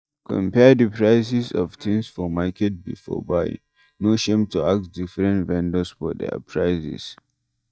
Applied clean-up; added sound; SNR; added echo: neural mask model DeepFilterNet 3.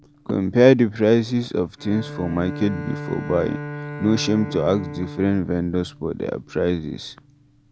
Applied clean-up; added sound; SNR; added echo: none; Bowed string instrument; 13 dB; none.